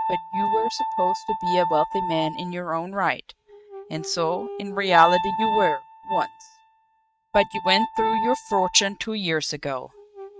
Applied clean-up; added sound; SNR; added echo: neural mask model RNNoise.